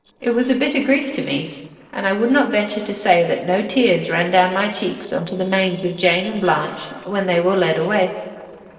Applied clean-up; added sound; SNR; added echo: neural separator model SepFormer DNS4.